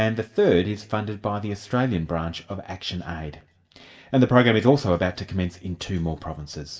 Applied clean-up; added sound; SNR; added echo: none; none; none; reverberation time 0.7 s.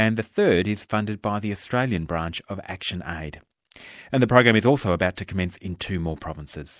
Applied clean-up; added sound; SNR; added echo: none; none; none; none.